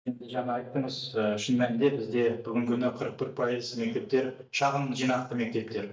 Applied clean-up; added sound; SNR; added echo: neural mask model DeepFilterNet 3.